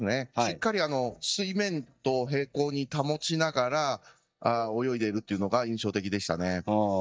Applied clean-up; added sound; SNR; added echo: neural mask model DeepFilterNet 3.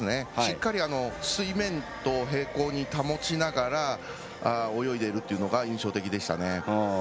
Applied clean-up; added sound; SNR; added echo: none; none; none; none.